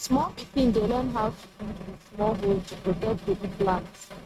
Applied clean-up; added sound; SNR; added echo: neural mask model RNNoise.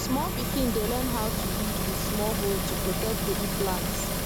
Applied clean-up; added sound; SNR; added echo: none; Engine; -3 dB; none.